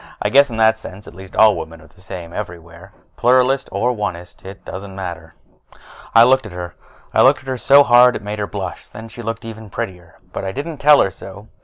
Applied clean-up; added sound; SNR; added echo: none; none; none; none.